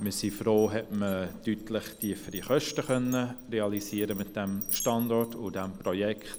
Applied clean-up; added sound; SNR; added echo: none; Glass; 13 dB; none.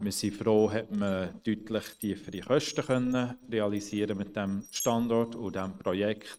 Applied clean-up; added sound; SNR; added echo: neural mask model RNNoise.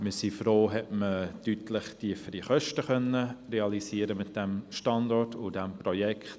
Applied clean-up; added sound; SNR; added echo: none; none; none; none.